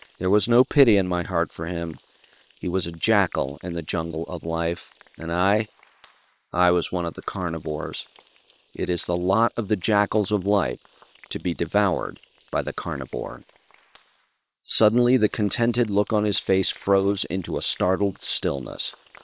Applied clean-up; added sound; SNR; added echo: neural separator model SepFormer WHAM!.